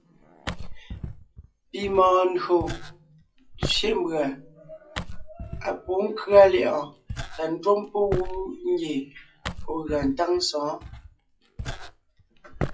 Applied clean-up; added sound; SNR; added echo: classical method WPE with log-MMSE.